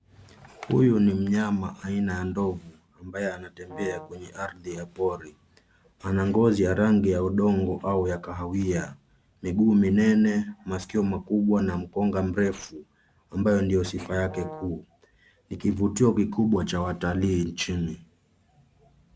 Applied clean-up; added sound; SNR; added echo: none; Brass instrument; 15 dB; none.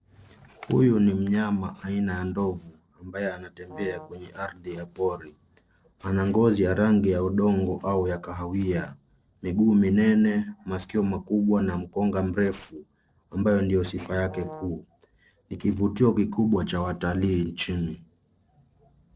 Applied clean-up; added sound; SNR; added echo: neural separator model SepFormer DNS4.